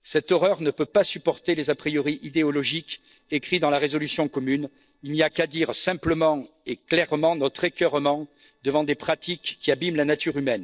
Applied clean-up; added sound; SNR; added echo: neural separator model SepFormer DNS4.